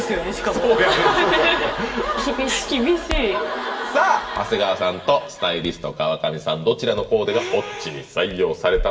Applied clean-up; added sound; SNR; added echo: none; Crackle; 16 dB; reverberation time 0.7 s.